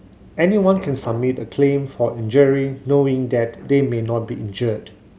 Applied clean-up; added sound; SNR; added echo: none; none; none; none.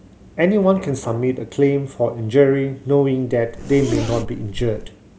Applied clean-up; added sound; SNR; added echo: none; Zipper (clothing); 9 dB; none.